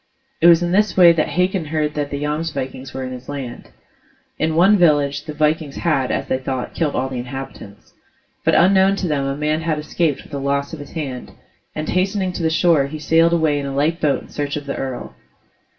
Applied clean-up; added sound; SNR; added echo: none; none; none; reverberation time 0.2 s.